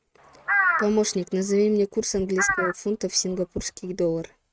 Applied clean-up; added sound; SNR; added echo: neural mask model RNNoise.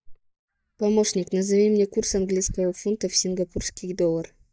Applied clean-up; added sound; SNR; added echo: neural mask model DeepFilterNet 3.